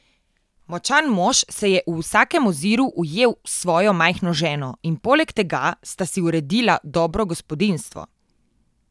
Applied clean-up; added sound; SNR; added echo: none; none; none; none.